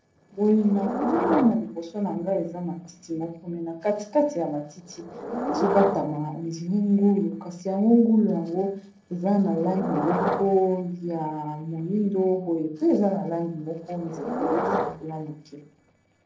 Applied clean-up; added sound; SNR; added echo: neural separator model SepFormer DNS4.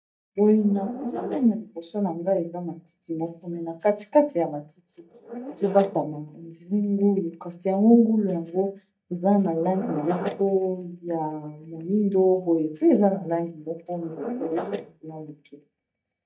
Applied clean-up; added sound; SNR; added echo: neural mask model DeepFilterNet 3.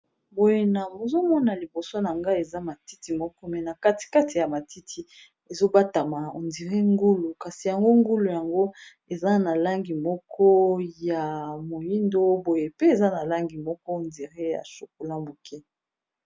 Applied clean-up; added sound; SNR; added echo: none; none; none; none.